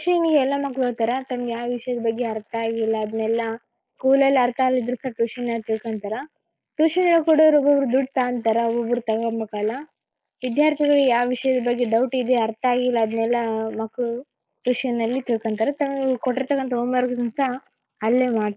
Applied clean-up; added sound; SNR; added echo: neural mask model Resemble Enhance denoiser.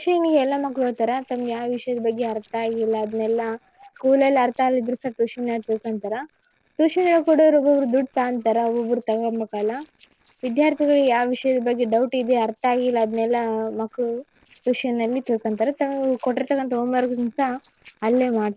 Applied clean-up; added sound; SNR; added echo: neural separator model SepFormer DNS4.